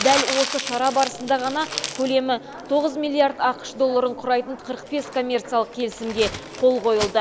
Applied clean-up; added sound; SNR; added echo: none; Crumpling, crinkling; 10 dB; none.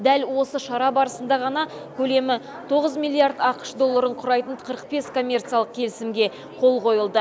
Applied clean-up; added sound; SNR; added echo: none; none; none; none.